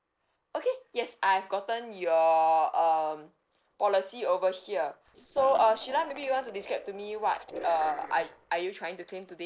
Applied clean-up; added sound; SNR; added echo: neural separator model SepFormer DNS4.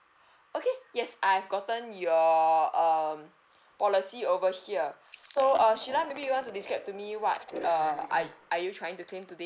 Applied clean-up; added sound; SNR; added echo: neural mask model Resemble Enhance denoiser.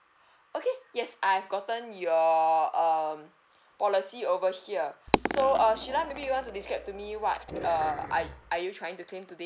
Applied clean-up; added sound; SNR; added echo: none; Growling + Coin (dropping); 6 dB; none.